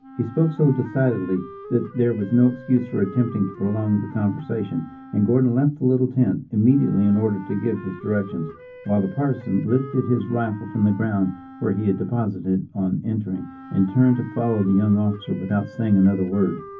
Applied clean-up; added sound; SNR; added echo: none; Wind instrument, woodwind instrument; 18 dB; reverberation time 0.3 s.